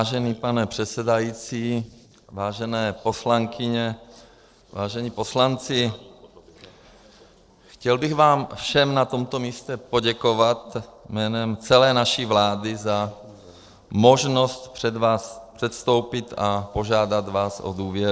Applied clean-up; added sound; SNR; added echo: neural separator model SepFormer DNS4.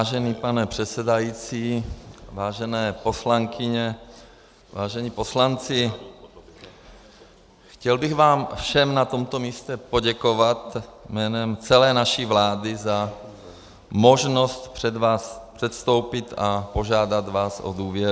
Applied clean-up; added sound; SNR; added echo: none; Burping, eructation; 19 dB; none.